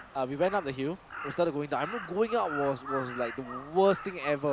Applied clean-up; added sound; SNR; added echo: none; Crow; 11 dB; none.